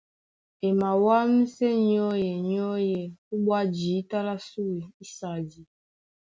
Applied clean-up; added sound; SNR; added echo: none; none; none; none.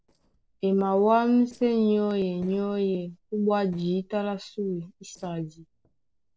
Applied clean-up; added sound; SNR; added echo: neural separator model SepFormer DNS4.